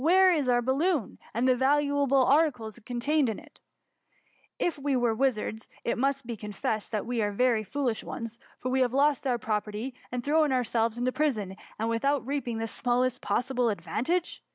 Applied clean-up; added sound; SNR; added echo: none; none; none; none.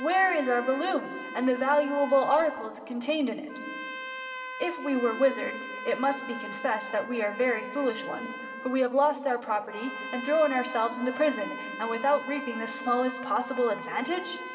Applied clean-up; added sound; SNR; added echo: none; Trumpet; 11 dB; reverberation time 2.3 s.